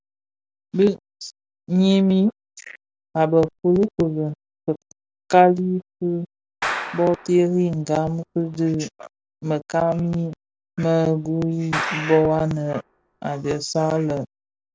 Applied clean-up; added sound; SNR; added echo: none; Clapping; 10 dB; none.